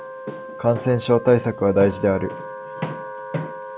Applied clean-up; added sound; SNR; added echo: none; Wind instrument, woodwind instrument + Walk, footsteps; 10 dB; none.